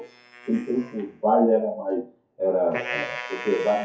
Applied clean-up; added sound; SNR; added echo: classical method WPE with log-MMSE.